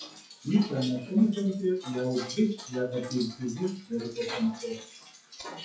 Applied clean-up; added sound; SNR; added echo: classical method WPE with log-MMSE.